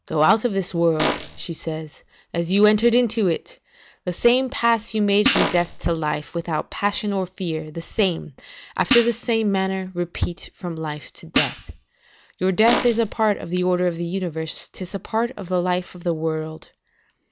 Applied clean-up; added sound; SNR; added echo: none; Fart + Hi-hat; 1 dB; none.